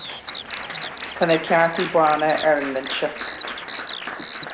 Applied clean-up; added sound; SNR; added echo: none; Bird vocalization, bird call, bird song + Applause; 6 dB; none.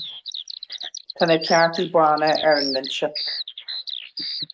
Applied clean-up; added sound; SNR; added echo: neural mask model Resemble Enhance denoiser.